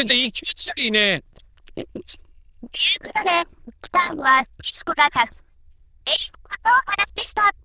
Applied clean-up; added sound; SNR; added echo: neural diffusion model UNIVERSE++.